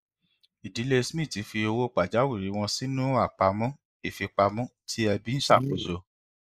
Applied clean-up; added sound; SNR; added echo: neural mask model Resemble Enhance denoiser.